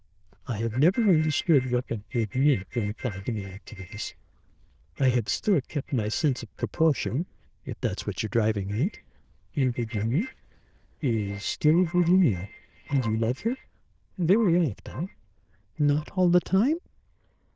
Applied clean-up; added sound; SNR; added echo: neural diffusion model UNIVERSE++.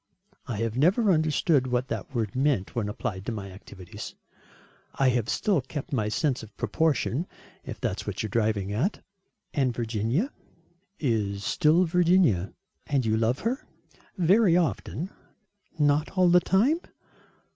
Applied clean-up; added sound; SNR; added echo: none; none; none; none.